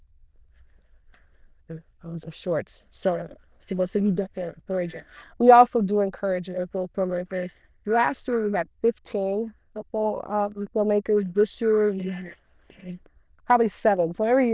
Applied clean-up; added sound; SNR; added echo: neural diffusion model UNIVERSE++.